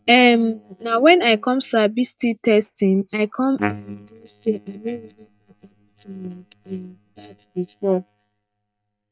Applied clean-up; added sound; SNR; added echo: neural mask model DeepFilterNet 3.